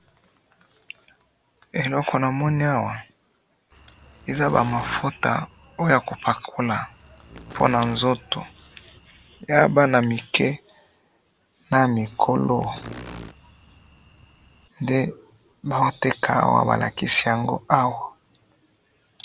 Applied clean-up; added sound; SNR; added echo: none; Insect; 18 dB; none.